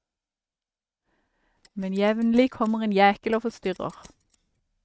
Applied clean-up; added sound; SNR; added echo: neural mask model RNNoise.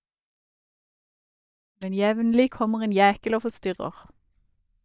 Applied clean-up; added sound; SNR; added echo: neural mask model DeepFilterNet 3.